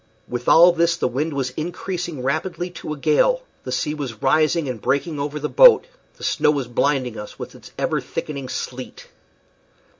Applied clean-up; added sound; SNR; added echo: none; none; none; none.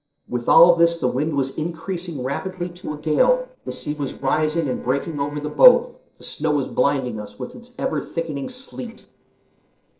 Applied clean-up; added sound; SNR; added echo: neural separator model SepFormer DNS4.